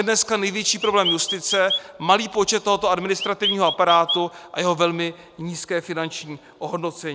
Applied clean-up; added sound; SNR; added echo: none; Chirp, tweet; 4 dB; none.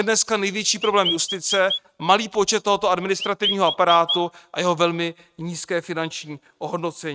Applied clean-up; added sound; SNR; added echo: neural mask model RNNoise.